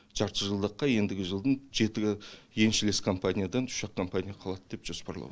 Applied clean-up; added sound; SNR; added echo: none; none; none; none.